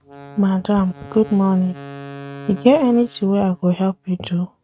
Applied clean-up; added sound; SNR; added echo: neural mask model RNNoise.